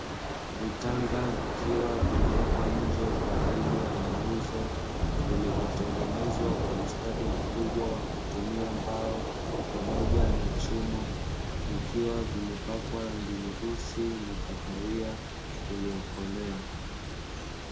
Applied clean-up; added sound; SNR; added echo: none; Thunder / Rain; -5 dB; reverberation time 0.4 s.